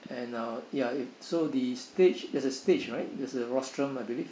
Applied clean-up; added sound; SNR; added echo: none; none; none; none.